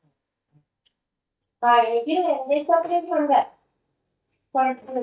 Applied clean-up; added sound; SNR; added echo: neural mask model DeepFilterNet 3.